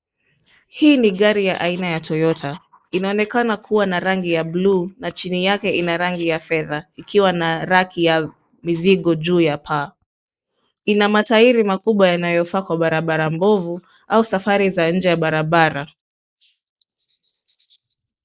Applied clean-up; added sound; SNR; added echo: neural mask model Resemble Enhance denoiser.